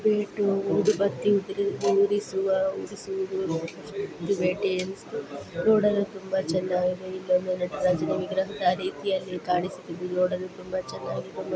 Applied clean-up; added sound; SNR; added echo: none; none; none; none.